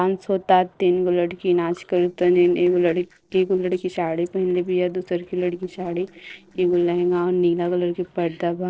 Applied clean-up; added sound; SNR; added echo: neural separator model SepFormer DNS4.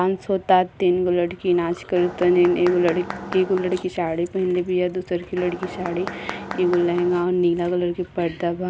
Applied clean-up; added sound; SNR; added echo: none; Mechanisms; 11 dB; none.